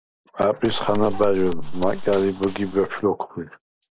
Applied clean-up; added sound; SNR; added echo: none; Gunshot, gunfire; 3 dB; none.